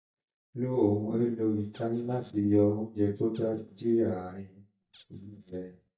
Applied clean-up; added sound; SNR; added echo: neural mask model DeepFilterNet 3.